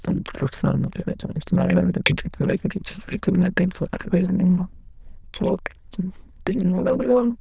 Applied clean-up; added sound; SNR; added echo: neural diffusion model UNIVERSE++.